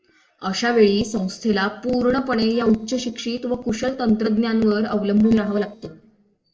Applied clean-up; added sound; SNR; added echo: neural separator model SepFormer DNS4.